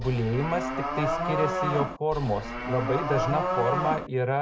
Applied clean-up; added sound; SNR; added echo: none; Livestock, farm animals, working animals; 1 dB; none.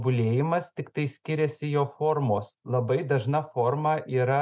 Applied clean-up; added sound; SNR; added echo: none; none; none; none.